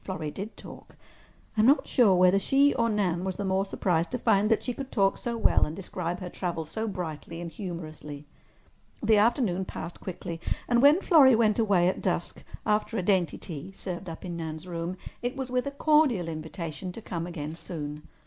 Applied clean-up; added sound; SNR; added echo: none; none; none; none.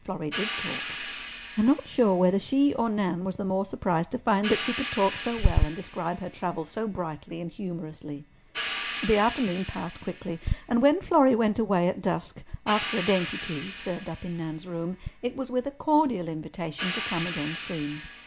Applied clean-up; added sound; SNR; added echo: none; Hi-hat; 9 dB; none.